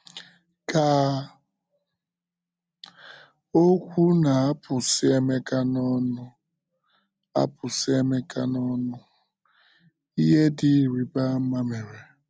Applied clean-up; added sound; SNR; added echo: none; none; none; none.